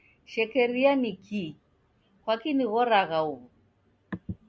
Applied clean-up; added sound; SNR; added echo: none; none; none; none.